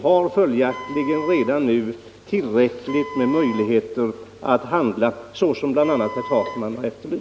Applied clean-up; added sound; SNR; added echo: none; Wind instrument, woodwind instrument; 15 dB; none.